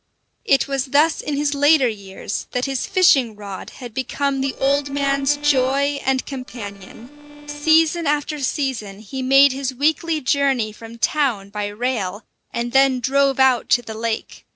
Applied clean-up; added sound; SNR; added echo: neural separator model SepFormer DNS4.